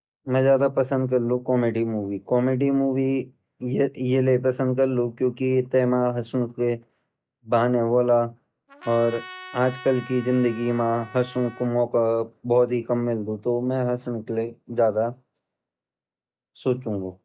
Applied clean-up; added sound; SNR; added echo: none; Trumpet; 18 dB; none.